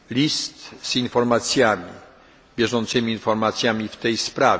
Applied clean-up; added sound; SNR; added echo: none; none; none; none.